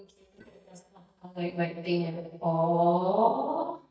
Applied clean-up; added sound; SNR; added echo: neural mask model DeepFilterNet 3.